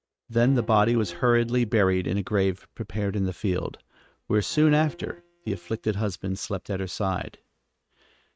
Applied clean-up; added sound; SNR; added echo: neural mask model RNNoise.